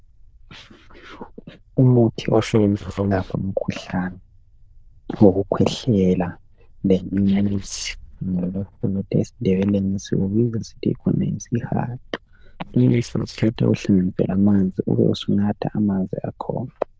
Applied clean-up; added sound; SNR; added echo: neural diffusion model UNIVERSE++.